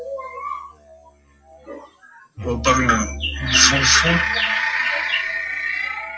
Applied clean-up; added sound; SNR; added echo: classical method log-MMSE.